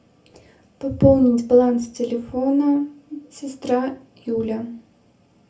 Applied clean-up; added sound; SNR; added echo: none; none; none; reverberation time 0.3 s.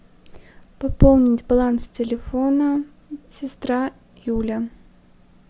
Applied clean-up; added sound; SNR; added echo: none; none; none; none.